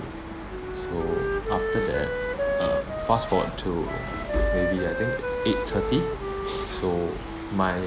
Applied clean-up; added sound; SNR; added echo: none; Wind instrument, woodwind instrument; 2 dB; none.